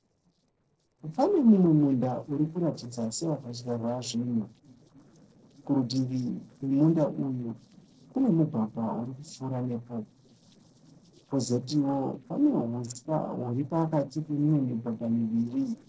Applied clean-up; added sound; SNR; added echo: neural separator model SepFormer DNS4.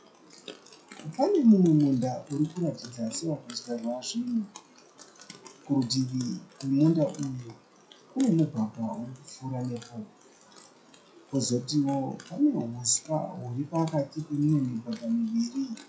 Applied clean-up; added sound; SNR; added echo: classical method WPE with log-MMSE.